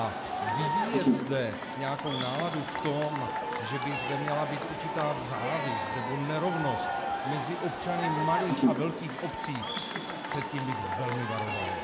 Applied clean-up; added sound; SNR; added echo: none; Crowd / Cheering; -2 dB; none.